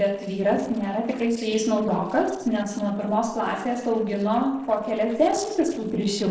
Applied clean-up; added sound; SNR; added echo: neural separator model SepFormer DNS4.